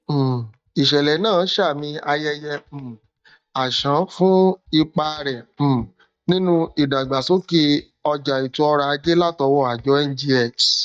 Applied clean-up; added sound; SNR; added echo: neural mask model DeepFilterNet 3.